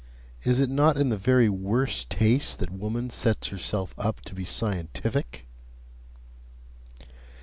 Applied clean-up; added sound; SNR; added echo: none; none; none; none.